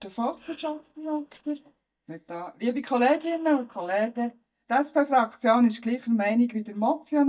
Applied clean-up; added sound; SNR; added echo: neural mask model DeepFilterNet 3.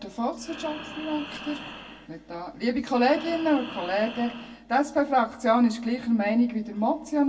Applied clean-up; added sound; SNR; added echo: none; Breathing; 14 dB; reverberation time 0.2 s.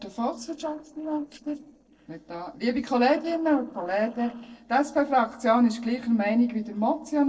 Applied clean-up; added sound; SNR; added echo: neural separator model SepFormer DNS4.